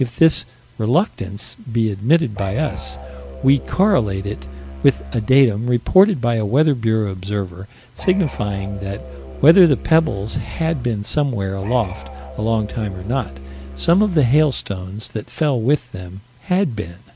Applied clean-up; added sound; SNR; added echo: none; Musical instrument; 14 dB; none.